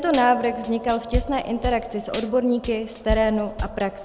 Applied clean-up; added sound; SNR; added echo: none; Tambourine / Drum / Drum kit; 9 dB; none.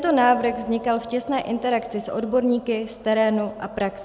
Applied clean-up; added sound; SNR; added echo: none; none; none; none.